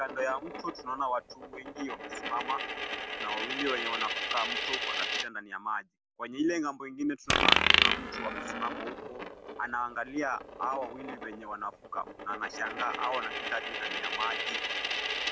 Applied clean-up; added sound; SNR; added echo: none; Coin (dropping); -2 dB; none.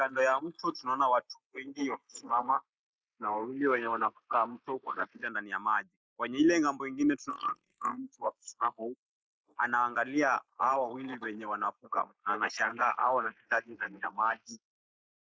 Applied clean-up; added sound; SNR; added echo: neural mask model Resemble Enhance denoiser.